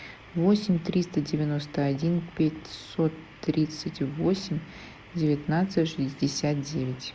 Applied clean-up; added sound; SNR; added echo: none; none; none; none.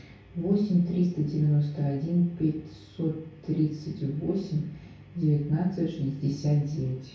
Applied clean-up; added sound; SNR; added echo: none; none; none; reverberation time 0.6 s.